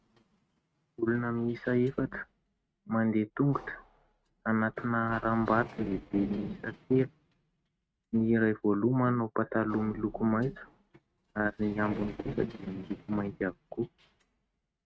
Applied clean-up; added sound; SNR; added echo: neural mask model RNNoise.